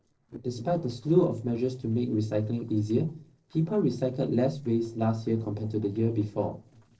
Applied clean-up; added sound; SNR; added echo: neural separator model SepFormer DNS4.